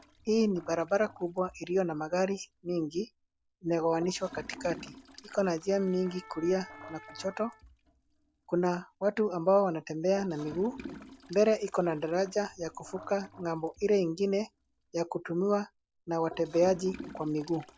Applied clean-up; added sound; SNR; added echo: none; Wind instrument, woodwind instrument + Toilet flush / Gurgling; 20 dB; none.